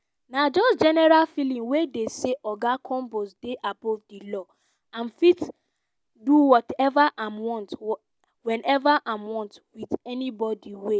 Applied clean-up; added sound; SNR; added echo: none; none; none; none.